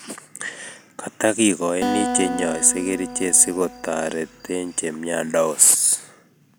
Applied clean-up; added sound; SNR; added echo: none; Acoustic guitar; 8 dB; none.